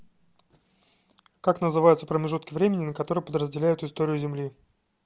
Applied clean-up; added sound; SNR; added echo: none; none; none; none.